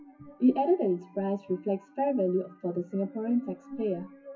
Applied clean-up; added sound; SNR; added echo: classical method WPE with log-MMSE.